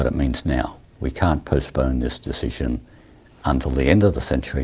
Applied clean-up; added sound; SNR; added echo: none; none; none; none.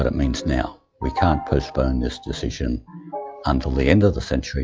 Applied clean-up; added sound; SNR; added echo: classical method log-MMSE.